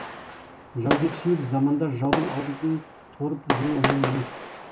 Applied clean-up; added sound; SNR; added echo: none; Fireworks; 4 dB; reverberation time 0.2 s.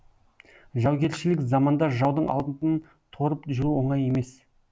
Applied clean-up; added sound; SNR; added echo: none; none; none; none.